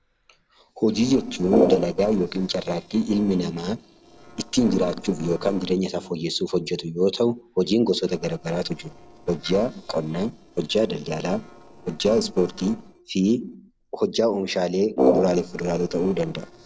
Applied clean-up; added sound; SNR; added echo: neural separator model SepFormer DNS4.